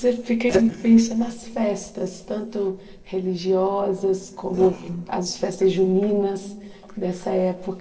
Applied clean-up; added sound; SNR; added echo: neural separator model SepFormer DNS4.